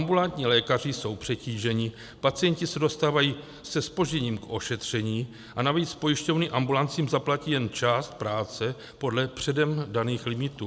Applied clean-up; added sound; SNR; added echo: none; none; none; none.